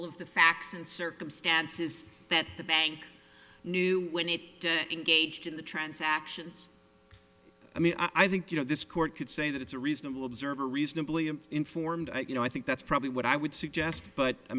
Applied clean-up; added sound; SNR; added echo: none; none; none; none.